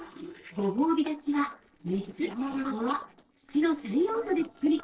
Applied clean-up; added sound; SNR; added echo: neural separator model SepFormer DNS4.